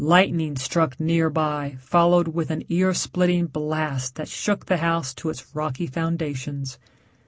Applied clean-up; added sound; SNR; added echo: none; none; none; none.